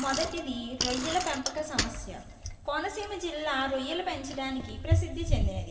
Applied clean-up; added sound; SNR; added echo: none; Bicycle; 0 dB; reverberation time 2.8 s.